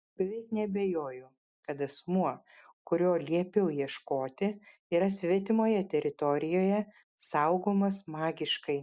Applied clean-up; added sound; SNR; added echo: none; none; none; none.